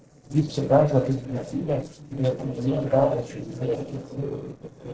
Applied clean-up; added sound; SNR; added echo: neural separator model SepFormer DNS4.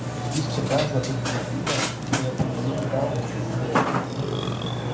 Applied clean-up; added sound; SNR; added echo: none; Burping, eructation; -4 dB; reverberation time 0.5 s.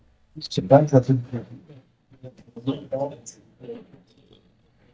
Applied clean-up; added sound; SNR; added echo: neural mask model DeepFilterNet 3.